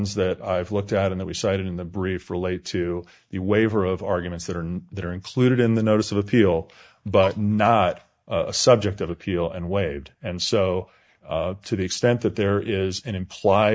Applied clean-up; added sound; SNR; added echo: neural mask model DeepFilterNet 3.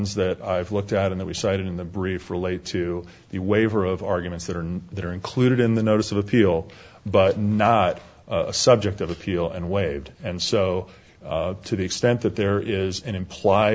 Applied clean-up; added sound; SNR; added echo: none; none; none; none.